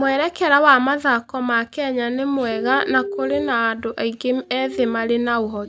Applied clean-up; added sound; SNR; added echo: none; Telephone; 7 dB; none.